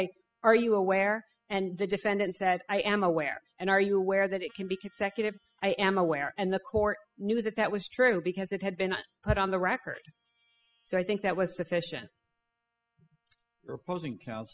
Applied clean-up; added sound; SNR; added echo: classical method spectral subtraction.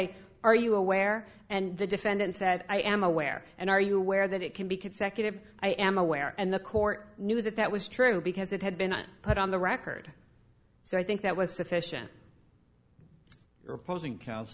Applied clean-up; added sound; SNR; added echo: none; none; none; none.